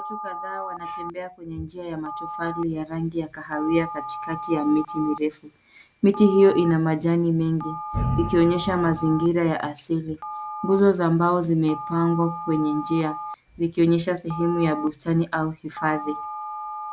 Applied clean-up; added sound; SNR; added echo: none; Telephone; 12 dB; none.